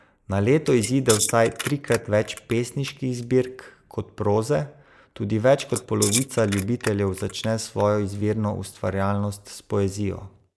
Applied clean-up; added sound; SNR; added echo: neural mask model Resemble Enhance denoiser.